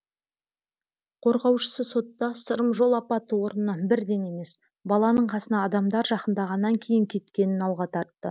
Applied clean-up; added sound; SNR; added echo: none; none; none; none.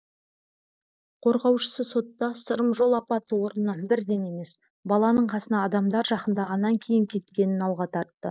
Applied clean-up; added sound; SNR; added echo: neural mask model Resemble Enhance denoiser.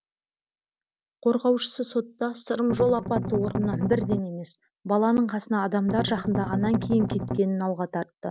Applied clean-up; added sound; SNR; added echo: none; Strum; 4 dB; none.